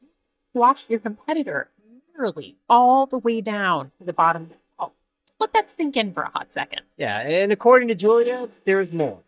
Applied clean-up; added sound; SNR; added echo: neural mask model DeepFilterNet 3.